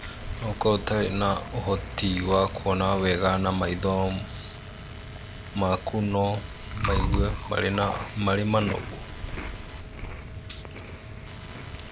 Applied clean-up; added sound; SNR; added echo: none; Chewing, mastication; 7 dB; none.